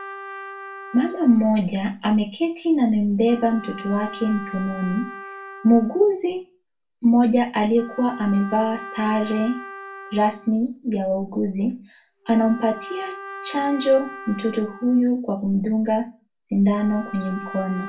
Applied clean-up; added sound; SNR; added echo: none; Trumpet; 16 dB; reverberation time 0.3 s.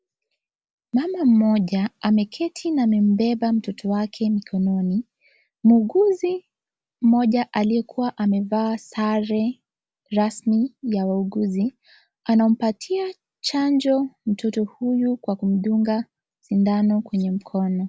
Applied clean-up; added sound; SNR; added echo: none; none; none; none.